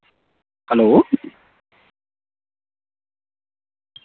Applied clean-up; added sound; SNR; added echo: none; none; none; none.